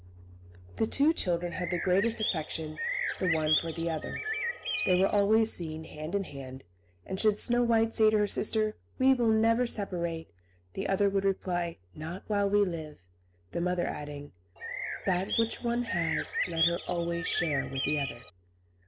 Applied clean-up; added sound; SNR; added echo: none; Bird; 4 dB; none.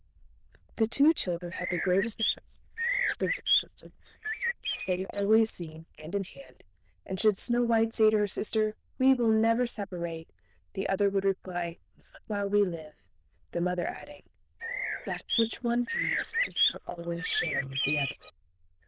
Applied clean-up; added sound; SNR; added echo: neural diffusion model UNIVERSE++.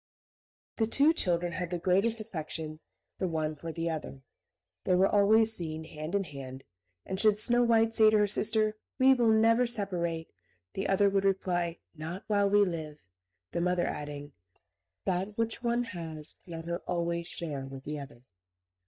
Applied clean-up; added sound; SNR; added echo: neural mask model DeepFilterNet 3.